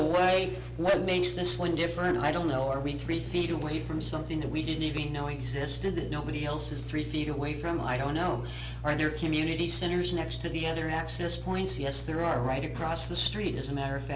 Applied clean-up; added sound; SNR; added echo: none; none; none; none.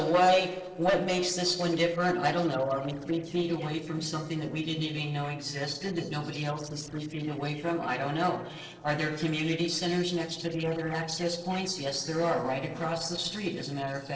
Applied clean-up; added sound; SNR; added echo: neural separator model SepFormer DNS4.